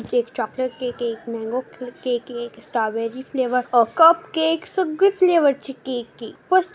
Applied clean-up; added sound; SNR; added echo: none; none; none; none.